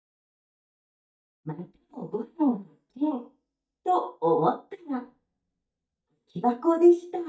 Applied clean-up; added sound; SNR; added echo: neural mask model DeepFilterNet 3.